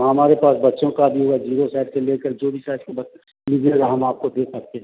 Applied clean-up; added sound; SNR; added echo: none; none; none; none.